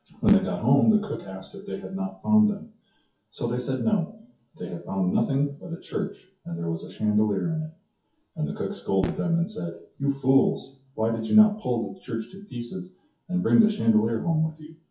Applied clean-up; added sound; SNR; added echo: classical method WPE with log-MMSE.